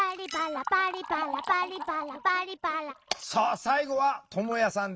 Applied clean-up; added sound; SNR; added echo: neural mask model RNNoise.